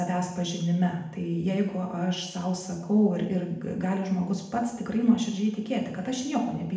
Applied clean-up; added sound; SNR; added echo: none; none; none; reverberation time 0.8 s.